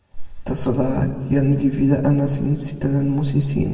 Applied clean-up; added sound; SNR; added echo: none; none; none; reverberation time 1.6 s.